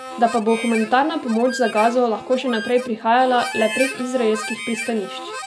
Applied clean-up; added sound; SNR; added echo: none; Harmonica; 10 dB; none.